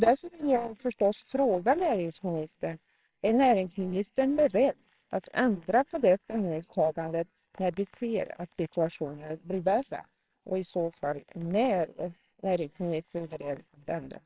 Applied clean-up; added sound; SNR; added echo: neural separator model SepFormer WHAMR!.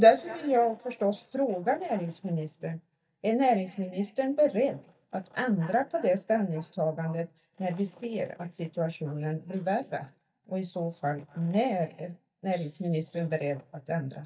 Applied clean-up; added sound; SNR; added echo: neural mask model DeepFilterNet 3.